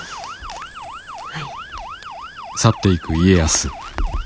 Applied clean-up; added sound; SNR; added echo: none; Crackle + Motor vehicle (road) / Siren; 9 dB; none.